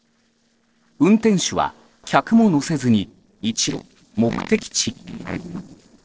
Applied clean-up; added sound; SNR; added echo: neural separator model SepFormer DNS4.